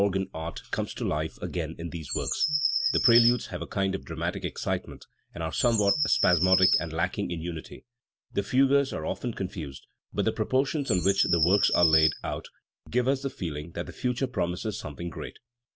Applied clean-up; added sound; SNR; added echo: none; Bird vocalization, bird call, bird song; 2 dB; none.